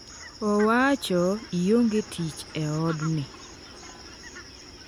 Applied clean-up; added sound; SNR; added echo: none; Fowl; 18 dB; none.